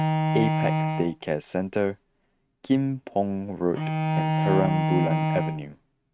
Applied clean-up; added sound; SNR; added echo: neural mask model RNNoise.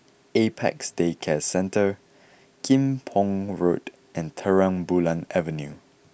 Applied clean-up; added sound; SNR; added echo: none; none; none; none.